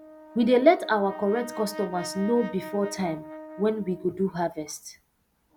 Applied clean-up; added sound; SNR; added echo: none; Brass instrument; 15 dB; none.